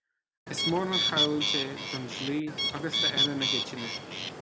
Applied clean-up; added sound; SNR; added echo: none; Bird; -4 dB; none.